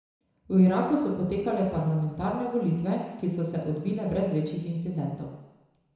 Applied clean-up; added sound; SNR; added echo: none; none; none; reverberation time 1.0 s.